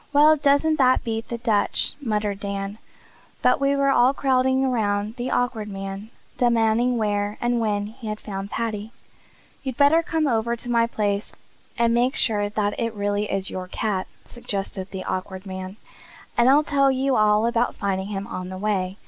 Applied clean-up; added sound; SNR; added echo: none; none; none; none.